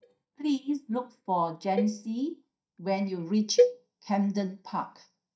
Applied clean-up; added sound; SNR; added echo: neural mask model DeepFilterNet 3.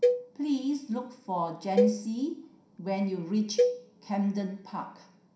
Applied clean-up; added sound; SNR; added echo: none; Cowbell; 0 dB; reverberation time 0.5 s.